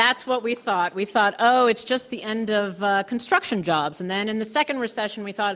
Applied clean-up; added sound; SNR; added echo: none; none; none; none.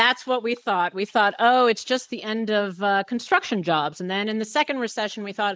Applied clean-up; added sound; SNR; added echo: neural mask model Resemble Enhance denoiser.